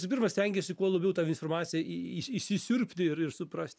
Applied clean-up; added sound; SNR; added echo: none; none; none; none.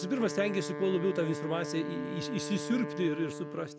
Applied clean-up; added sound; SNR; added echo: none; Wind instrument, woodwind instrument; 6 dB; none.